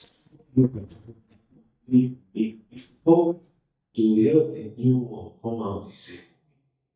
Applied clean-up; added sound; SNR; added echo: neural mask model DeepFilterNet 3.